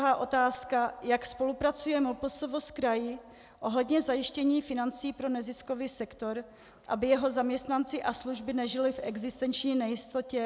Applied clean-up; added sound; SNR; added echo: none; none; none; none.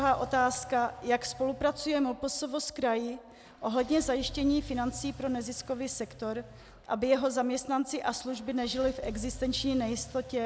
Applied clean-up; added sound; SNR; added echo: none; Engine / Car; 17 dB; none.